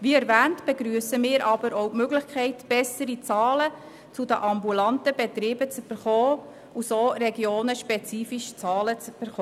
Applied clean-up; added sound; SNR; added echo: none; none; none; none.